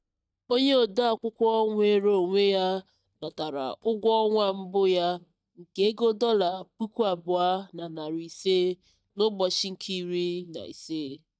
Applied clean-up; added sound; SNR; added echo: neural mask model DeepFilterNet 3.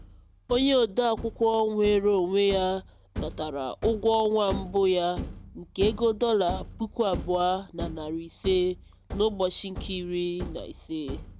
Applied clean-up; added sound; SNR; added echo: none; Thump, thud; 12 dB; none.